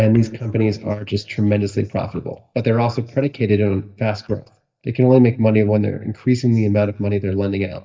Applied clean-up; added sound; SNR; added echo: neural mask model DeepFilterNet 3.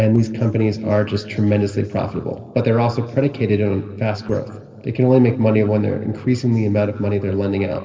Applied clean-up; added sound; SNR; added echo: neural separator model SepFormer DNS4.